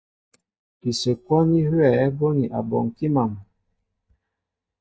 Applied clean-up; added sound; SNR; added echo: neural mask model DeepFilterNet 3.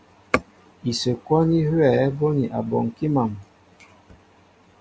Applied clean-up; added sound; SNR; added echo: none; none; none; none.